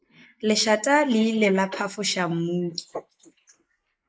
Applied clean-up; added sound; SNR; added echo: neural mask model Resemble Enhance denoiser.